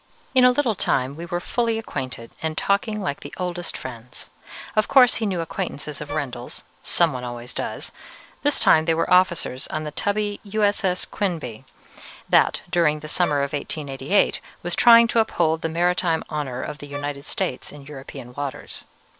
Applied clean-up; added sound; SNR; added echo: none; Wind instrument, woodwind instrument; 13 dB; none.